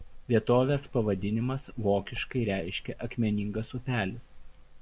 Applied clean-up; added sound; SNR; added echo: none; Writing; 16 dB; none.